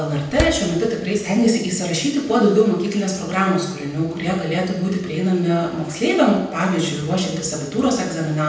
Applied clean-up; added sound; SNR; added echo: none; Slam; 9 dB; reverberation time 0.9 s.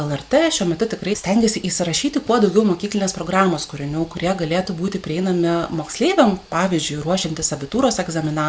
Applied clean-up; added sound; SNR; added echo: none; none; none; none.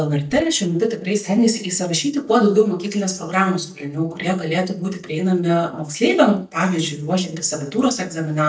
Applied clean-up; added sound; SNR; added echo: neural mask model DeepFilterNet 3.